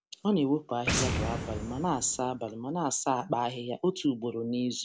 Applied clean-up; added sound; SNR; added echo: none; Boom; 6 dB; none.